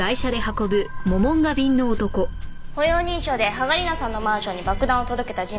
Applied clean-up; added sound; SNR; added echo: none; Chewing, mastication / Livestock, farm animals, working animals; 10 dB; none.